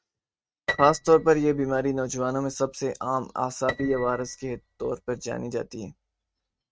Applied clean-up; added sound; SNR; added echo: neural mask model RNNoise.